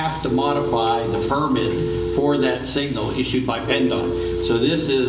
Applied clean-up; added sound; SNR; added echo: none; Telephone; 2 dB; reverberation time 1.5 s.